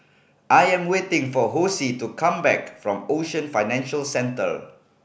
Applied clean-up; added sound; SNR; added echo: none; none; none; none.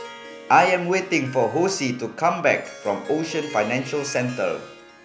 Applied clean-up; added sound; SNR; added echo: none; Harp; 17 dB; none.